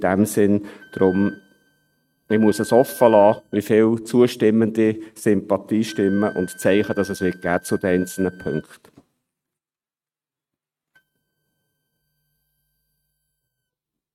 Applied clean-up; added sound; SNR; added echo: neural mask model RNNoise.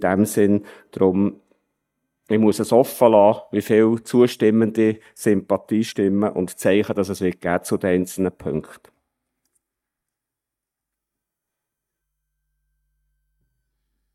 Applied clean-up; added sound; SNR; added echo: neural mask model DeepFilterNet 3.